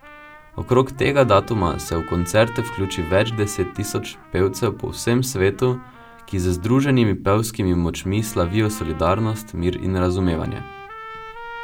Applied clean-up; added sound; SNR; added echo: none; Trumpet; 18 dB; none.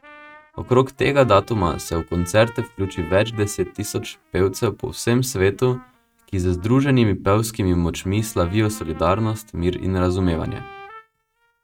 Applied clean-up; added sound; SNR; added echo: neural mask model RNNoise.